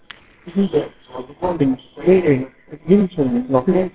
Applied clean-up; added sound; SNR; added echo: neural separator model SepFormer WHAMR!.